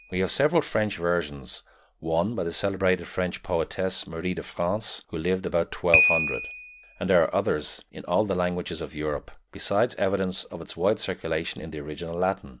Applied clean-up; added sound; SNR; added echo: none; Piano; 8 dB; none.